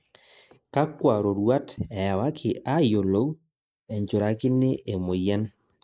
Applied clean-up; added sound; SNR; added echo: neural mask model Resemble Enhance denoiser.